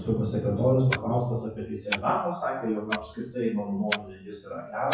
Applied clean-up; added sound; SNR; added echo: classical method WPE with log-MMSE.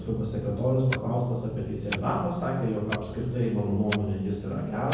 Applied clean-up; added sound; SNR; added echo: none; Clock; 14 dB; reverberation time 1.1 s.